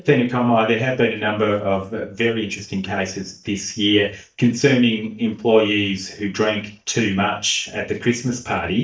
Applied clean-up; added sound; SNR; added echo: neural mask model DeepFilterNet 3.